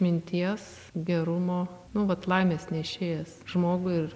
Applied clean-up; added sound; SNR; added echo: none; none; none; none.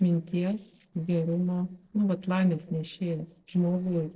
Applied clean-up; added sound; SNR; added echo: neural separator model SepFormer DNS4.